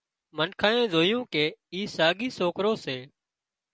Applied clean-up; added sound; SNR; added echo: none; none; none; none.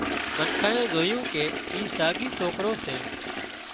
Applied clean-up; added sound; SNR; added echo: none; Toilet flush; 2 dB; none.